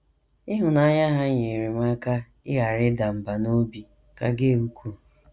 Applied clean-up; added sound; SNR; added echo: none; none; none; none.